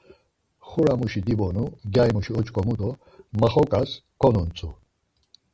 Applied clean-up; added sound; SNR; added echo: none; none; none; none.